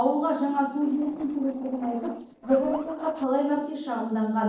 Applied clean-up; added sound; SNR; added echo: neural separator model SepFormer DNS4.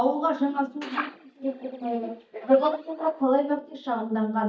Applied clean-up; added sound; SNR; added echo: neural mask model DeepFilterNet 3.